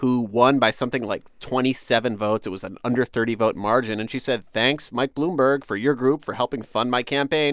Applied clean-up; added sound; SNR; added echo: none; none; none; none.